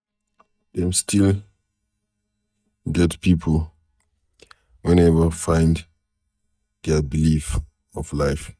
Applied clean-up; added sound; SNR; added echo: neural mask model DeepFilterNet 3.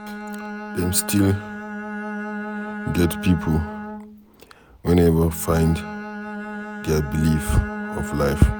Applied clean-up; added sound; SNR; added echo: none; Bowed string instrument; 9 dB; none.